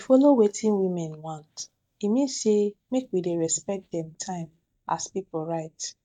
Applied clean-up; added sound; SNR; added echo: neural mask model DeepFilterNet 3.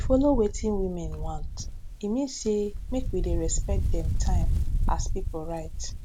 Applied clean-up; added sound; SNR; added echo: none; Wind; -2 dB; none.